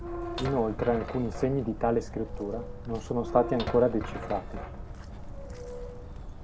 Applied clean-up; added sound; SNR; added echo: none; Walk, footsteps + Squeak / Thump, thud; 7 dB; none.